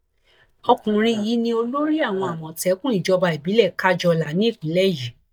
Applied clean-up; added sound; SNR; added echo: neural mask model DeepFilterNet 3.